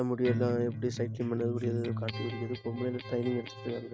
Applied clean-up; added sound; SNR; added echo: neural mask model RNNoise.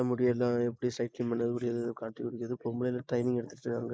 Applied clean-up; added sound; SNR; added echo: neural mask model Resemble Enhance denoiser.